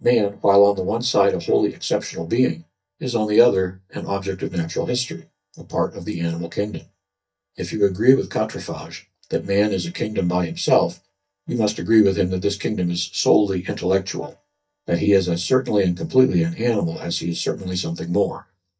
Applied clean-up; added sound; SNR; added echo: neural mask model DeepFilterNet 3.